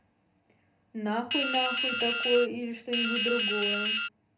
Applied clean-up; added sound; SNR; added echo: none; Drip; -2 dB; reverberation time 0.3 s.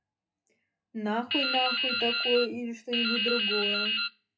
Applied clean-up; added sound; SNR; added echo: classical method WPE with log-MMSE.